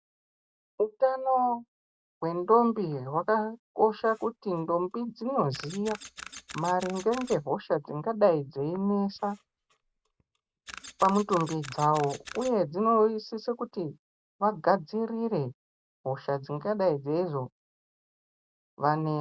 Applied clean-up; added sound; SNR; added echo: none; Camera; 17 dB; none.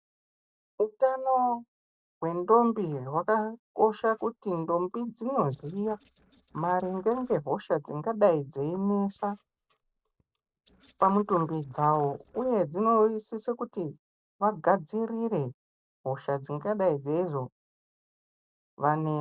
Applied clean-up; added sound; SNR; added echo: neural separator model SepFormer DNS4.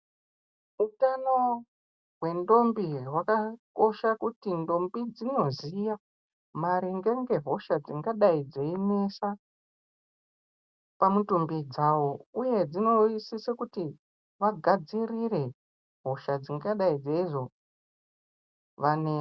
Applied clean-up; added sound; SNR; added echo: none; none; none; none.